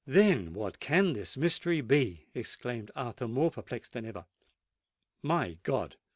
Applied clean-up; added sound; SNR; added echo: none; none; none; none.